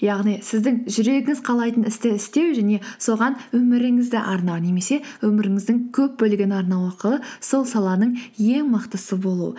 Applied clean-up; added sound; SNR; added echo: none; none; none; none.